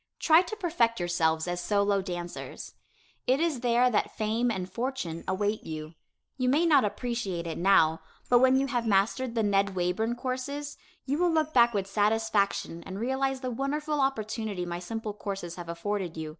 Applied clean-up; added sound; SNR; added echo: neural separator model SepFormer DNS4.